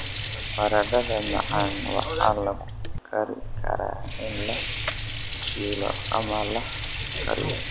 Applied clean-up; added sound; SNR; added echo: none; Sink (filling or washing) / Water; 2 dB; none.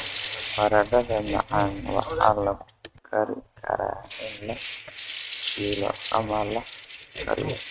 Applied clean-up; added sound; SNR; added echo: neural mask model RNNoise.